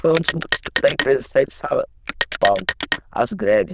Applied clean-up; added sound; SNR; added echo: neural diffusion model UNIVERSE++.